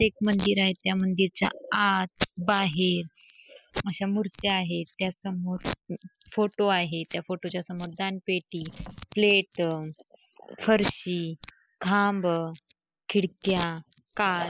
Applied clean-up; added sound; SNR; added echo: classical method spectral subtraction.